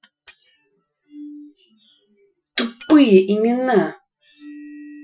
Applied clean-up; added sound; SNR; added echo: classical method Wiener filter.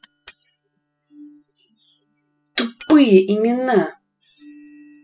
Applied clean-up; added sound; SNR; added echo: classical method spectral subtraction.